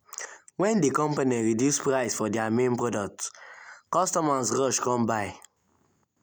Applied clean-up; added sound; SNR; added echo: none; none; none; none.